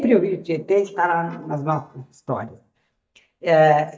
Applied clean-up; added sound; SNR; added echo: neural mask model DeepFilterNet 3.